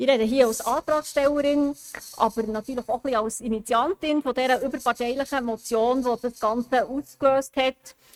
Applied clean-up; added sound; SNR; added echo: neural mask model RNNoise.